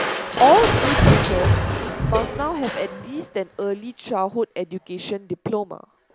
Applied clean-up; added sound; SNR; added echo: none; Crushing; 0 dB; none.